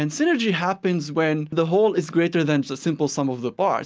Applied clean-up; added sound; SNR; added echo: none; none; none; none.